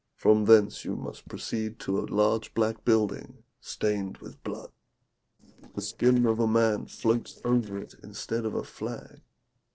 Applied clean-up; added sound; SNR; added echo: neural separator model SepFormer DNS4.